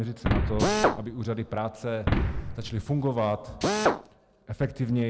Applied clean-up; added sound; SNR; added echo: none; Boom + Drill; -1 dB; none.